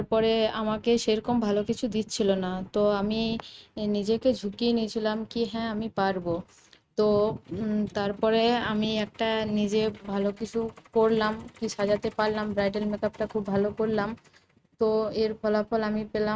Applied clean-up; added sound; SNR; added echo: neural mask model RNNoise.